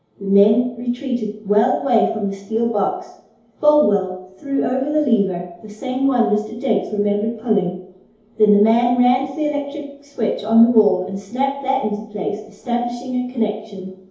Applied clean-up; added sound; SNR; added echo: none; none; none; reverberation time 0.8 s.